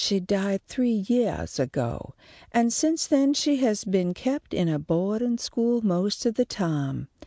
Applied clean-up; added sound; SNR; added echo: none; none; none; none.